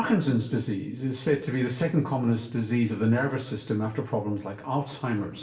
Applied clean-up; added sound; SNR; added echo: none; none; none; reverberation time 0.7 s.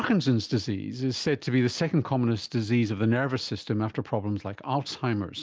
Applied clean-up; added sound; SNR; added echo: none; none; none; none.